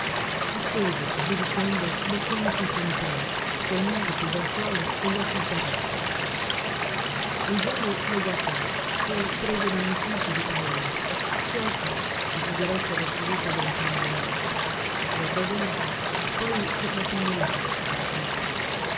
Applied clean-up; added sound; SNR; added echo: none; Stream / Liquid; -5 dB; reverberation time 2.4 s.